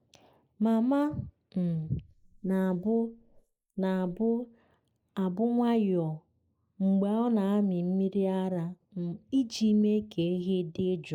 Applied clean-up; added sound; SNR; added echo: neural mask model Resemble Enhance denoiser.